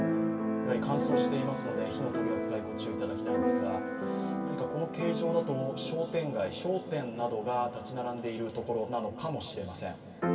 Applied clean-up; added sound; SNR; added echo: none; Keyboard (musical); -1 dB; reverberation time 2.4 s.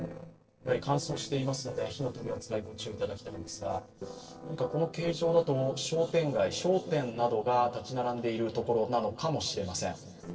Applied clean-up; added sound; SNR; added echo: neural separator model SepFormer DNS4.